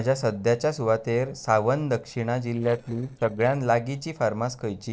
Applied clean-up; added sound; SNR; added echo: neural separator model SepFormer DNS4.